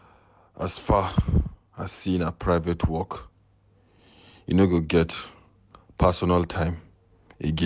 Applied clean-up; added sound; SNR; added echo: none; none; none; none.